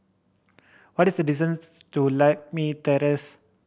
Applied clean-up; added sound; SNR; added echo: none; none; none; none.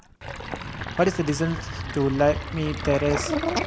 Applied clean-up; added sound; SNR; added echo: none; Sink (filling or washing); 5 dB; none.